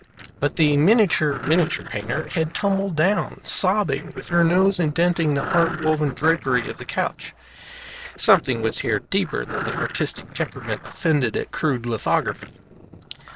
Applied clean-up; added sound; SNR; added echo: neural separator model SepFormer DNS4.